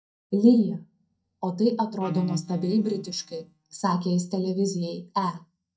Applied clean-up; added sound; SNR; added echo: neural mask model DeepFilterNet 3.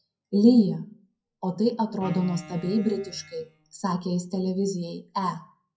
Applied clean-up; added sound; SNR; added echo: classical method WPE with log-MMSE.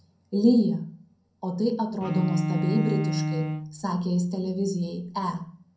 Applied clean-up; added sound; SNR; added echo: none; Bowed string instrument; 4 dB; reverberation time 0.5 s.